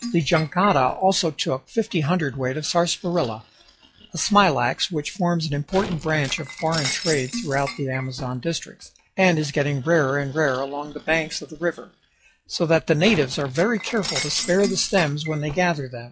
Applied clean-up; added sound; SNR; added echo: classical method log-MMSE.